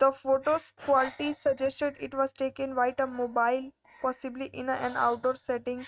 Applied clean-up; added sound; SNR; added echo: neural mask model RNNoise.